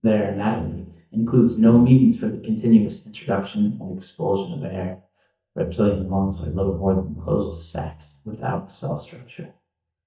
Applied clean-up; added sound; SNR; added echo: neural mask model DeepFilterNet 3.